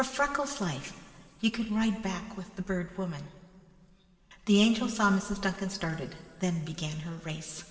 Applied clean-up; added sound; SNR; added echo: none; none; none; reverberation time 2.8 s.